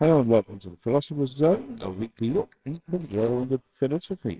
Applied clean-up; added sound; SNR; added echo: neural separator model SepFormer WHAMR!.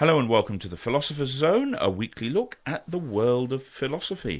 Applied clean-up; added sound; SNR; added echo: none; none; none; none.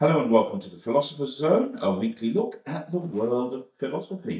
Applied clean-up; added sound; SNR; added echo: neural mask model DeepFilterNet 3.